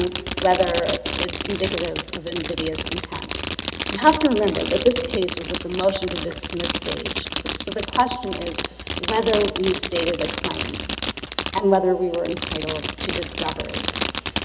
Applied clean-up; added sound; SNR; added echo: none; Fireworks; 4 dB; none.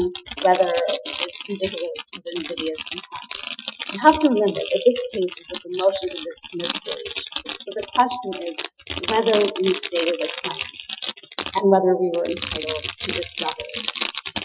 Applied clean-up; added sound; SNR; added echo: classical method Wiener filter.